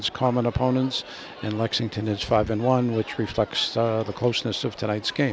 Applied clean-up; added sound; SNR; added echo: none; none; none; none.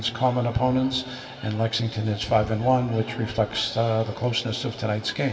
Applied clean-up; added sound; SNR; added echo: none; none; none; reverberation time 1.9 s.